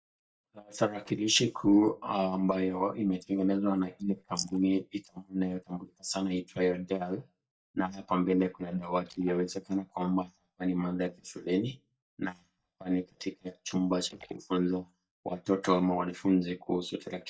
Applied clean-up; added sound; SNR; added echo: neural mask model DeepFilterNet 3.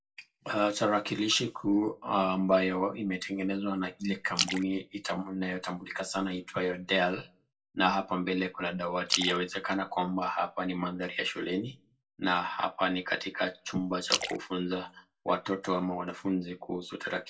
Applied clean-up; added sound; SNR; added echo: none; Splash, splatter; 8 dB; reverberation time 0.2 s.